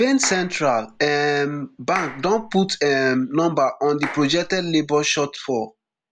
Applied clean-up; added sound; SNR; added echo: none; Clapping; 14 dB; none.